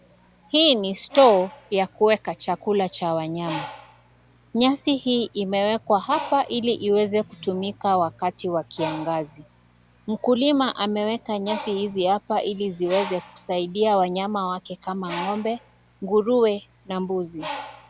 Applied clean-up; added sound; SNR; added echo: none; Bird; 16 dB; none.